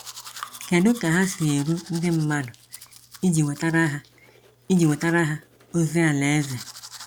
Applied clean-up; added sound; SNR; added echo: none; Domestic sounds, home sounds; 19 dB; none.